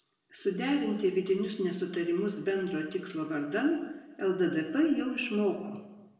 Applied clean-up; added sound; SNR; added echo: none; none; none; reverberation time 1.0 s.